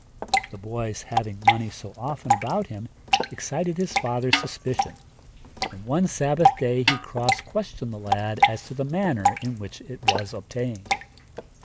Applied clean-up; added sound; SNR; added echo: none; Snare drum + Drip / Water; -1 dB; none.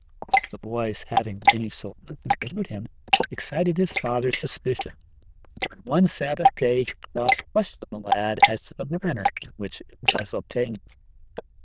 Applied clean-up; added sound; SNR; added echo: neural diffusion model UNIVERSE++.